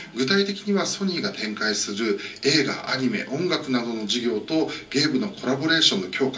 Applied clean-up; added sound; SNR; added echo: none; none; none; reverberation time 0.3 s.